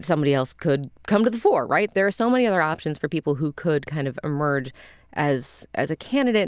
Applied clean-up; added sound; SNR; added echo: none; none; none; none.